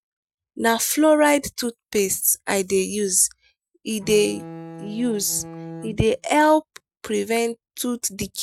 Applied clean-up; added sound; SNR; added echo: neural mask model RNNoise.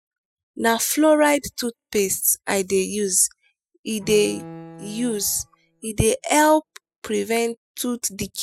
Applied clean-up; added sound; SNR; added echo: classical method spectral subtraction.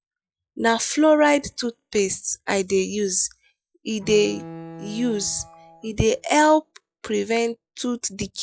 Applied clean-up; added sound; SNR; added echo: classical method log-MMSE.